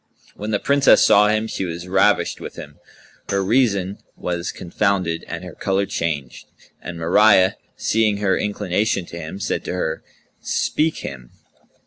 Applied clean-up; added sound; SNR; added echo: none; Tambourine; 19 dB; none.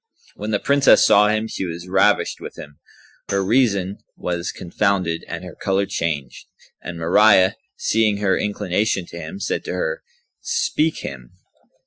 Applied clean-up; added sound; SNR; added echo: classical method Wiener filter.